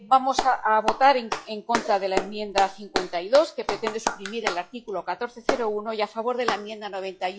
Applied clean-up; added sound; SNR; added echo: classical method log-MMSE.